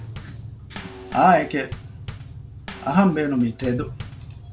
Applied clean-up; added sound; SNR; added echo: none; Bass drum / Snare drum / Drum kit; 13 dB; none.